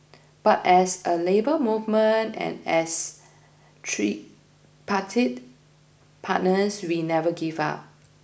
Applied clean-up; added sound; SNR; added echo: none; none; none; none.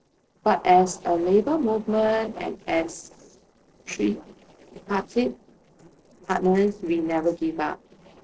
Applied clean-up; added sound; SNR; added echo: neural separator model SepFormer DNS4.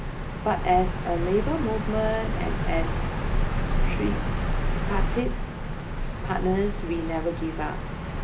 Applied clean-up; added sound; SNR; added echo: none; Bird vocalization, bird call, bird song; -3 dB; reverberation time 0.3 s.